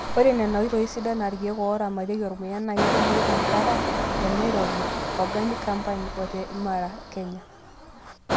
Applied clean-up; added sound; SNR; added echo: none; Engine; 2 dB; none.